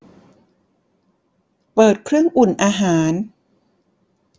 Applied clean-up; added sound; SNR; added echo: none; none; none; none.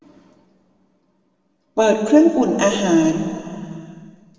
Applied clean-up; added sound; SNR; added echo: none; none; none; reverberation time 2.3 s.